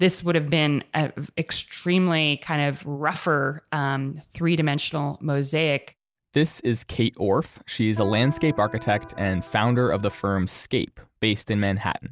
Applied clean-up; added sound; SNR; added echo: none; Electric guitar; 16 dB; none.